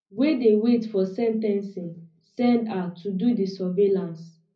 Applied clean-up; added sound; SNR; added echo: none; none; none; reverberation time 0.4 s.